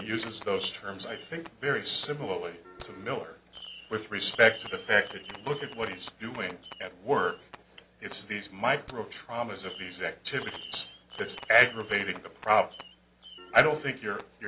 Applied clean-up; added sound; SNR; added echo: none; Piano + Fireworks; 17 dB; none.